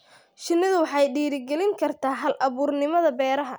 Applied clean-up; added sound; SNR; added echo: none; none; none; none.